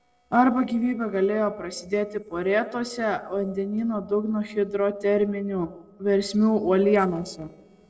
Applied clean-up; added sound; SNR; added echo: neural separator model SepFormer DNS4.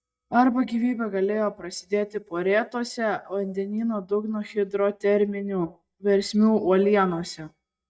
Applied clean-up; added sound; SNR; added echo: neural mask model DeepFilterNet 3.